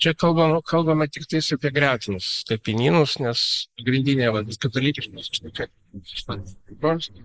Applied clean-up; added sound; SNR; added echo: neural mask model Resemble Enhance denoiser.